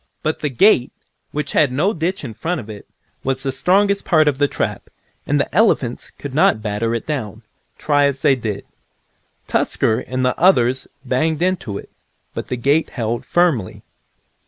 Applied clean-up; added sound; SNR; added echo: none; none; none; none.